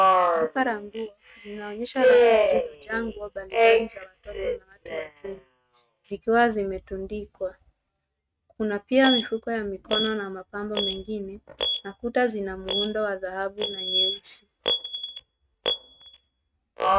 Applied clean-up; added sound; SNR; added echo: neural mask model RNNoise.